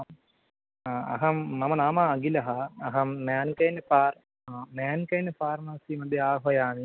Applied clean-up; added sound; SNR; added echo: none; none; none; none.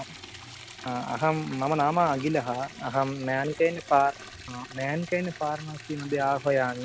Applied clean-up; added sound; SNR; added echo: none; Liquid; 16 dB; none.